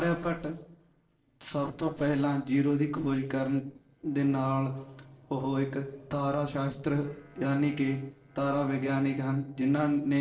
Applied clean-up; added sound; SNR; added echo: neural separator model SepFormer DNS4.